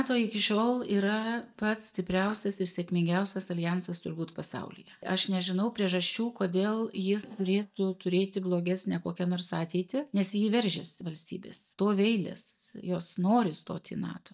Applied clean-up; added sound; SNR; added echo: neural mask model DeepFilterNet 3.